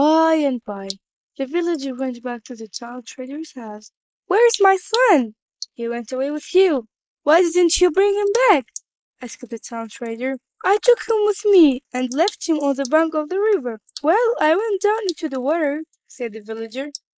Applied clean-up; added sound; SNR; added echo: neural mask model Resemble Enhance denoiser.